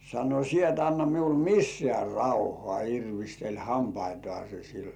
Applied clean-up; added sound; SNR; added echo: none; none; none; none.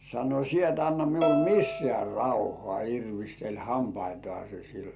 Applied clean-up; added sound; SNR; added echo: none; Bowed string instrument; 4 dB; none.